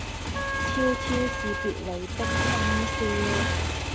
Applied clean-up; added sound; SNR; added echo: none; Motorcycle + Wind instrument, woodwind instrument; -4 dB; none.